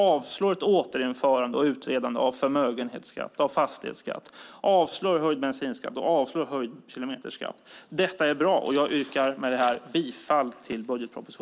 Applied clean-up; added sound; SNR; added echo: none; none; none; none.